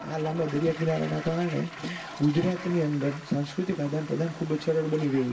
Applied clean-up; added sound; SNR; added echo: none; Toilet flush; 14 dB; reverberation time 0.2 s.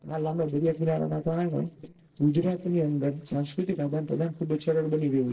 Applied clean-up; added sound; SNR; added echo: neural separator model SepFormer DNS4.